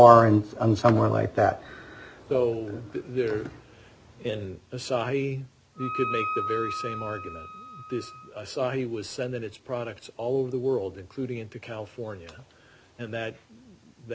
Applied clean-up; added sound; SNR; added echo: none; Wind instrument, woodwind instrument; 8 dB; none.